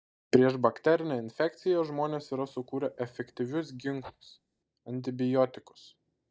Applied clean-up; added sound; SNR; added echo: neural mask model DeepFilterNet 3.